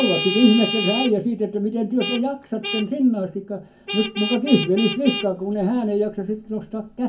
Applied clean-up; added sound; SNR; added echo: none; Vehicle horn, car horn, honking; 9 dB; reverberation time 0.3 s.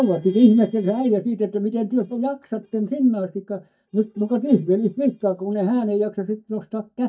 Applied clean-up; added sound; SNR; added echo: neural mask model DeepFilterNet 3.